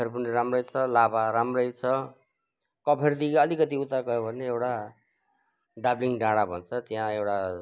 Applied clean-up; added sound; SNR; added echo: none; none; none; none.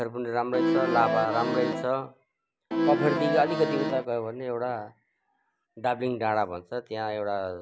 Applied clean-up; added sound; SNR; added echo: none; Accordion; -2 dB; none.